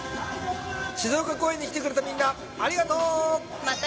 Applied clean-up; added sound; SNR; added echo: none; Snare drum; 19 dB; none.